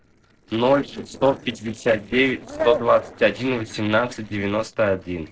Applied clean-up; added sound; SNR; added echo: neural separator model SepFormer DNS4.